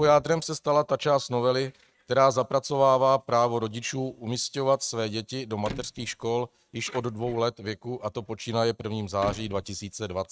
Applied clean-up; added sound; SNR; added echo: neural mask model RNNoise.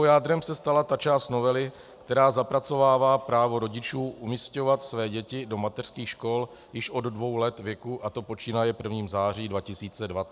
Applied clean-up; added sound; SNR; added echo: none; none; none; none.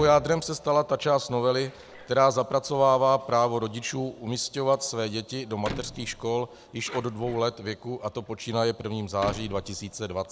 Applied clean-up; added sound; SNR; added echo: none; Door; 19 dB; none.